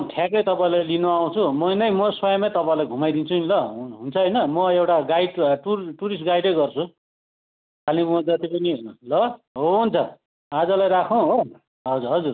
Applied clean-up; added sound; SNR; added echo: none; none; none; none.